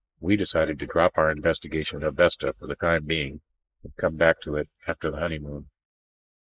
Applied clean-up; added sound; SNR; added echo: neural mask model Resemble Enhance denoiser.